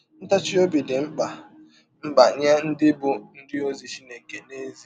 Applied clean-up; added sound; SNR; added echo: none; none; none; none.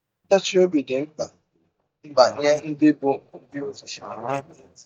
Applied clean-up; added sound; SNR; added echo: neural mask model DeepFilterNet 3.